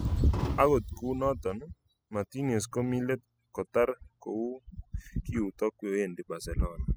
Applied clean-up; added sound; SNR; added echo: classical method spectral subtraction.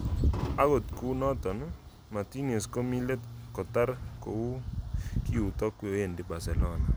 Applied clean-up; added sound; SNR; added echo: none; Bass guitar; 14 dB; none.